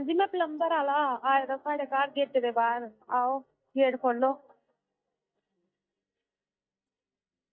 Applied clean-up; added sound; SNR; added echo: neural mask model DeepFilterNet 3.